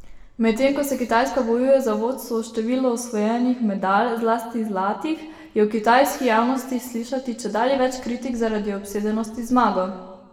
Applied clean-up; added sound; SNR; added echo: none; none; none; reverberation time 1.1 s.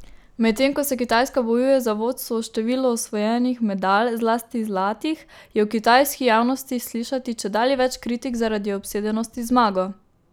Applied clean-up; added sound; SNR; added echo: none; none; none; none.